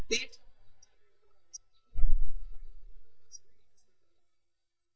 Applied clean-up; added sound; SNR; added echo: neural mask model DeepFilterNet 3.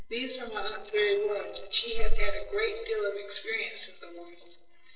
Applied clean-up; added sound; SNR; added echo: neural separator model SepFormer DNS4.